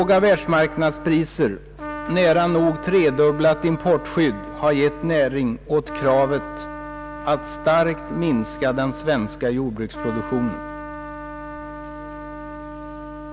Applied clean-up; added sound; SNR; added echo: none; Trumpet; 13 dB; none.